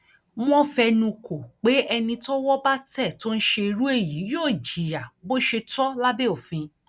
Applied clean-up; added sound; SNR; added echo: none; none; none; none.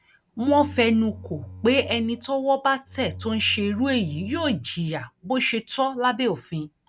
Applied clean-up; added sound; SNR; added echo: none; Bowed string instrument; 16 dB; none.